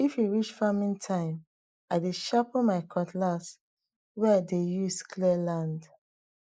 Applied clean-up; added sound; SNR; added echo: neural mask model Resemble Enhance denoiser.